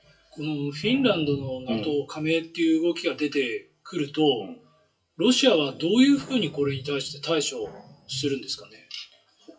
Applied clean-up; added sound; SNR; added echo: classical method WPE with log-MMSE.